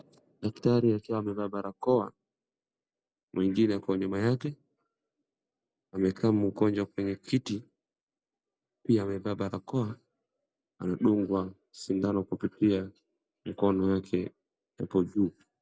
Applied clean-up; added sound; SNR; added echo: none; none; none; none.